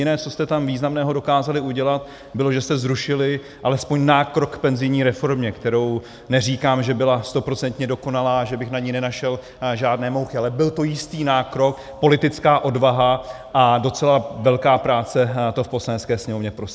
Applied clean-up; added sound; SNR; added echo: none; none; none; none.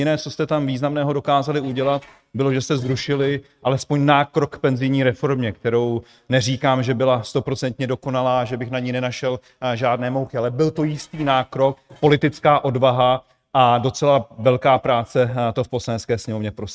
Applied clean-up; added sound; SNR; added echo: neural mask model RNNoise.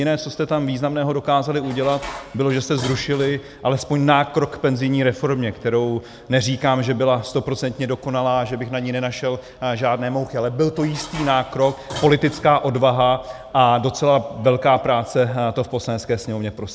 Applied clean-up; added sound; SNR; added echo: none; Dishes, pots, and pans; 17 dB; none.